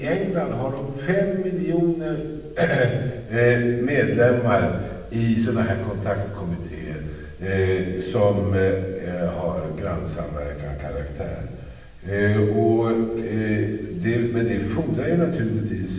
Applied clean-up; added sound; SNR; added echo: none; none; none; reverberation time 1.1 s.